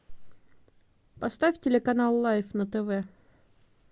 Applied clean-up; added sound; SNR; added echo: none; none; none; none.